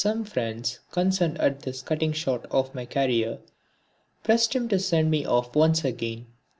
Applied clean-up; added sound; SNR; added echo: none; none; none; none.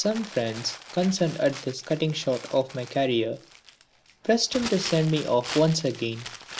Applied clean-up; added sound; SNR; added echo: none; Crumpling, crinkling; 14 dB; none.